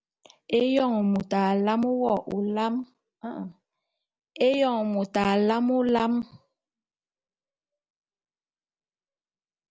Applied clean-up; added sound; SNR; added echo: none; none; none; none.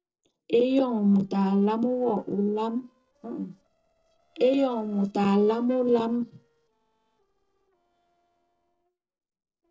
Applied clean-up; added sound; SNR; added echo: neural separator model SepFormer DNS4.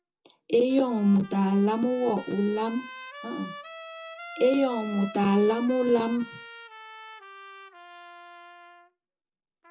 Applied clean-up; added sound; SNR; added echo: none; Trumpet; 16 dB; reverberation time 0.2 s.